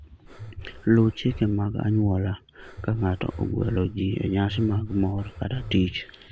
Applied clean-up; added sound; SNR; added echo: none; Breathing; 19 dB; none.